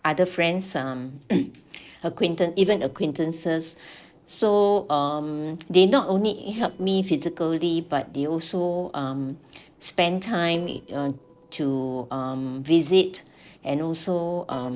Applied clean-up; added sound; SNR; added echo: neural separator model SepFormer DNS4.